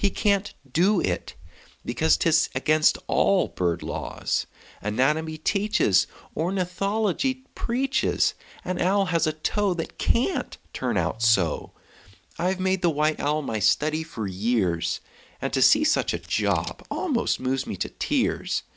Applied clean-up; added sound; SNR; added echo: none; Scissors; 18 dB; none.